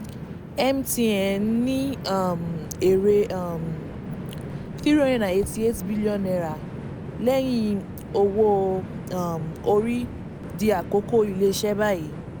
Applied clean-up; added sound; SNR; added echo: none; Train; 10 dB; none.